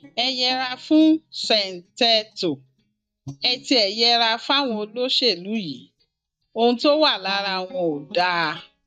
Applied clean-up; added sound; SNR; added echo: neural mask model DeepFilterNet 3.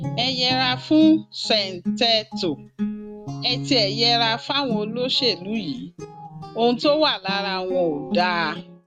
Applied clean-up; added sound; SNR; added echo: neural mask model RNNoise.